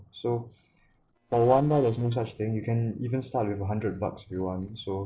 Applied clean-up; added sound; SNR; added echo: neural separator model SepFormer DNS4.